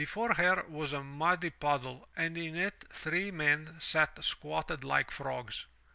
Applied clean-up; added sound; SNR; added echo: none; none; none; none.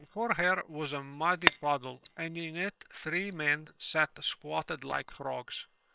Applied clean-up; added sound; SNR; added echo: neural separator model SepFormer WHAM!.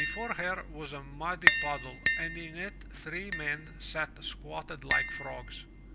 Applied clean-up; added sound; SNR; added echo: none; Tap; -4 dB; none.